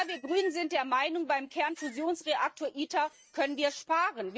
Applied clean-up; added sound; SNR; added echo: neural mask model RNNoise.